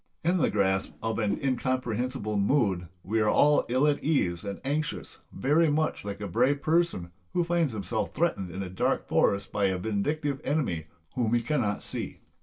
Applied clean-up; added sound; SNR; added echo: none; Whoosh, swoosh, swish; 15 dB; reverberation time 0.2 s.